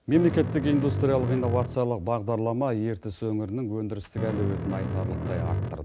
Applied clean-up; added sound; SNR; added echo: none; Bass guitar; 3 dB; none.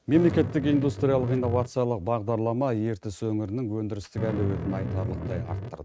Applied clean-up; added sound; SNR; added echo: neural mask model RNNoise.